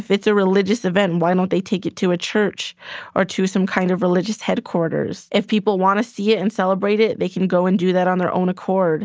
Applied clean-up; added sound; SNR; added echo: none; none; none; none.